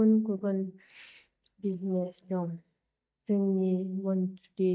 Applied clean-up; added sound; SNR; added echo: neural mask model DeepFilterNet 3.